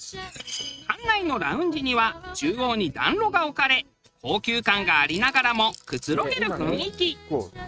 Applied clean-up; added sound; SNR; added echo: neural mask model RNNoise.